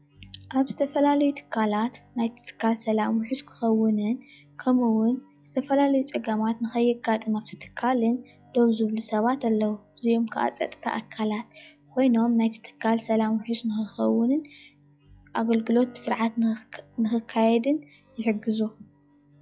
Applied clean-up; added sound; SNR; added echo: classical method log-MMSE.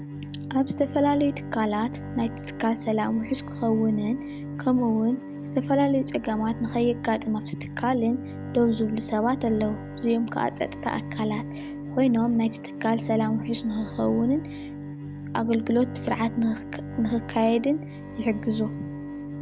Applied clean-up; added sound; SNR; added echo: none; Bowed string instrument; 9 dB; none.